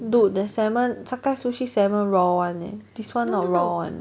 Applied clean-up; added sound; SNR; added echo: none; none; none; none.